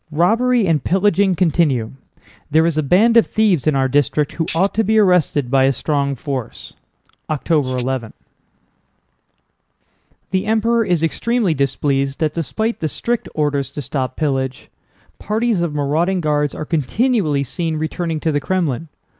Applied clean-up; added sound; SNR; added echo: neural mask model Resemble Enhance denoiser.